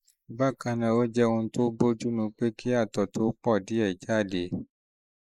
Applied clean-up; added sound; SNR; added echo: neural mask model Resemble Enhance denoiser.